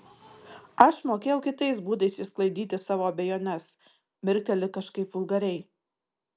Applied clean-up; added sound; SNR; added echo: none; none; none; none.